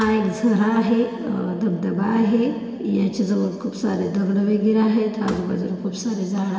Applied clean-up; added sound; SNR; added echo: none; Thump, thud; 20 dB; reverberation time 2.8 s.